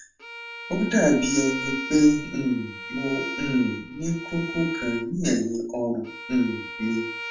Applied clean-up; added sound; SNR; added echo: none; Bowed string instrument; 11 dB; reverberation time 0.4 s.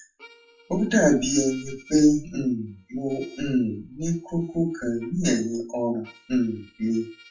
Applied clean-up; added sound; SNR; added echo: classical method WPE with log-MMSE.